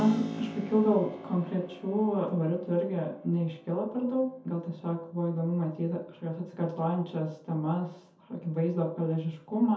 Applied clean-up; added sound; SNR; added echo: none; Keyboard (musical); 17 dB; reverberation time 0.5 s.